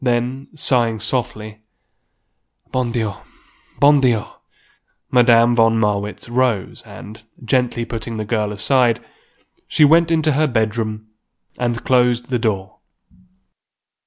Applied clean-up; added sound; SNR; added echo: none; none; none; none.